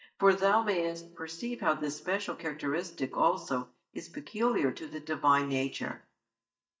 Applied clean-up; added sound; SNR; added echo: neural mask model DeepFilterNet 3.